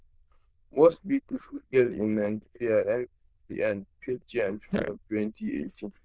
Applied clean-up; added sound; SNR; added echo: neural diffusion model UNIVERSE++.